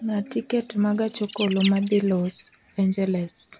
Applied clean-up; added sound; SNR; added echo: none; Bird; 16 dB; none.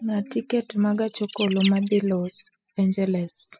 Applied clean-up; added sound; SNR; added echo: classical method spectral subtraction.